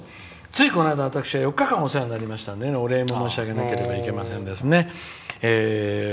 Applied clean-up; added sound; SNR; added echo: none; none; none; none.